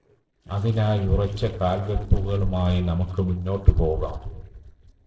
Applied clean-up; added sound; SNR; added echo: neural separator model SepFormer DNS4.